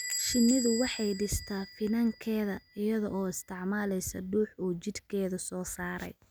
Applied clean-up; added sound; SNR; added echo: none; Door / Bell; 11 dB; none.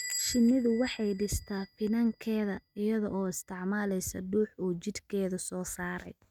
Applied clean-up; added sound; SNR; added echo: neural mask model RNNoise.